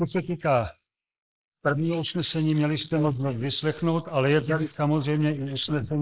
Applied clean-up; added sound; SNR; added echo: neural mask model Resemble Enhance denoiser.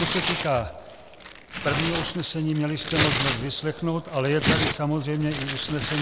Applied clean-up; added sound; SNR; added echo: none; Tearing; 3 dB; none.